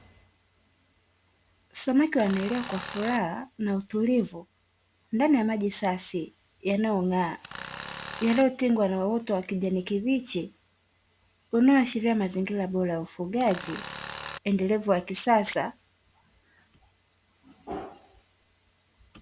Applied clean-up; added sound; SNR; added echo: none; Tools; 11 dB; none.